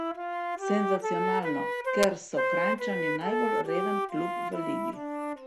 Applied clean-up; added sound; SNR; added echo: none; Wind instrument, woodwind instrument; -2 dB; none.